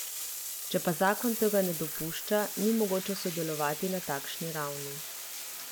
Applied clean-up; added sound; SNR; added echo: none; Bathtub (filling or washing); 6 dB; none.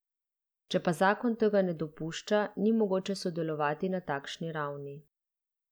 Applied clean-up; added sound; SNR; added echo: none; none; none; none.